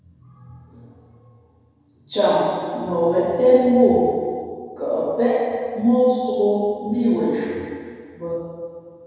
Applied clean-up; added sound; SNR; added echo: none; none; none; reverberation time 1.9 s.